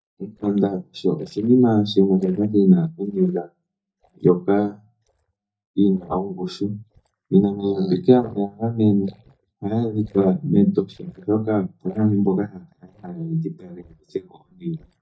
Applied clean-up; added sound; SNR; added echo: neural mask model DeepFilterNet 3.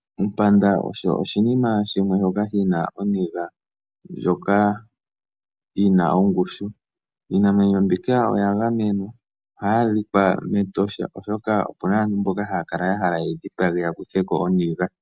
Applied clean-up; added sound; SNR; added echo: none; none; none; none.